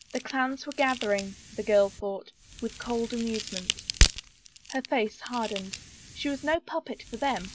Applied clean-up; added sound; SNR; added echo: none; Crack; 3 dB; none.